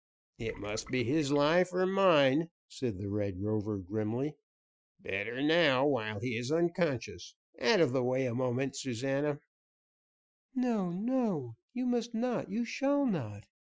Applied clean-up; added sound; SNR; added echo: classical method Wiener filter.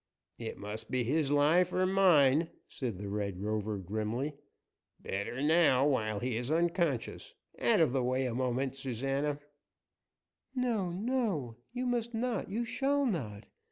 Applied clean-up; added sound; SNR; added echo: none; none; none; none.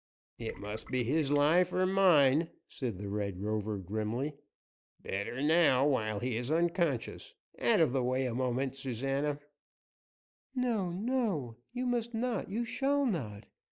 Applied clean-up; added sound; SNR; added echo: neural mask model DeepFilterNet 3.